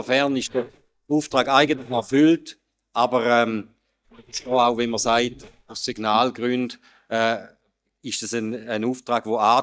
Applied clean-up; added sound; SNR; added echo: neural mask model DeepFilterNet 3.